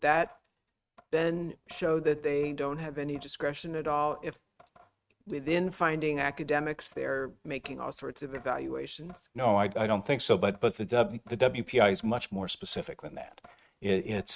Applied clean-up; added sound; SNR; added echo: neural mask model RNNoise.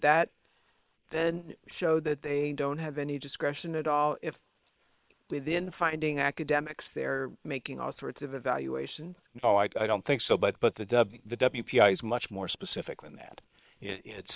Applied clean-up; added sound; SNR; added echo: neural separator model SepFormer WHAM!.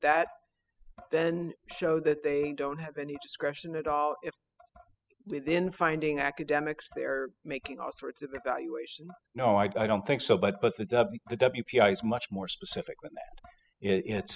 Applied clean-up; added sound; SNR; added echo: classical method spectral subtraction.